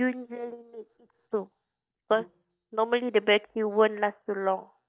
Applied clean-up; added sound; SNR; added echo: neural mask model DeepFilterNet 3.